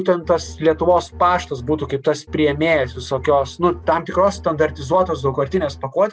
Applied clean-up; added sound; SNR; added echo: none; Bowed string instrument; 17 dB; none.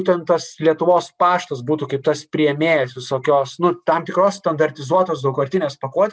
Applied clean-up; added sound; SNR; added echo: none; none; none; none.